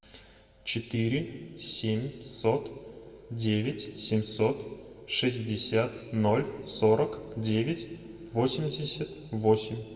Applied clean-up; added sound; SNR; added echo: none; none; none; reverberation time 1.4 s.